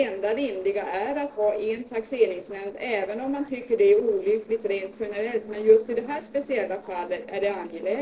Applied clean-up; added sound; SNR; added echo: neural separator model SepFormer DNS4.